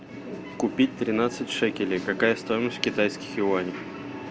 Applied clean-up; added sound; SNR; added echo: none; none; none; none.